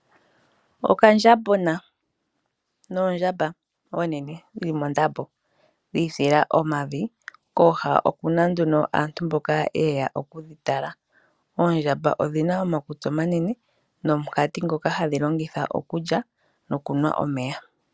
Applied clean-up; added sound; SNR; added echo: none; none; none; none.